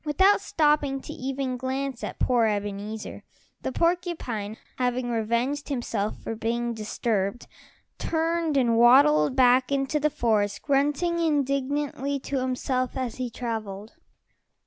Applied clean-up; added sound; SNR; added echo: none; none; none; none.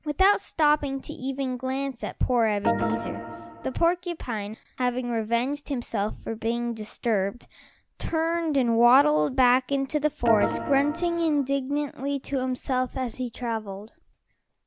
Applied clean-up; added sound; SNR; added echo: none; Organ; 4 dB; none.